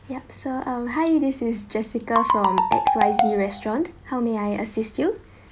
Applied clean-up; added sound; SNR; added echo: none; Marimba, xylophone; -3 dB; none.